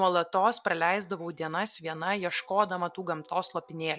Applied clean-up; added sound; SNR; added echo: none; none; none; none.